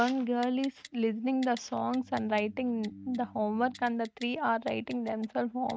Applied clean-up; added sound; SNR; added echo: neural mask model RNNoise.